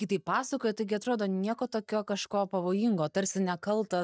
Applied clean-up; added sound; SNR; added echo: neural mask model DeepFilterNet 3.